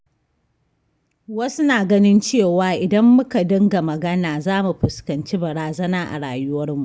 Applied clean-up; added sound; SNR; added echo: none; none; none; none.